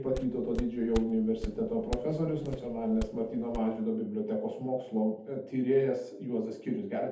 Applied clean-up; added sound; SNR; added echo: none; Walk, footsteps; 10 dB; reverberation time 0.6 s.